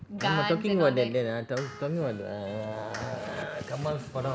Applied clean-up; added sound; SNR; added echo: none; Clapping + Wind instrument, woodwind instrument; 17 dB; none.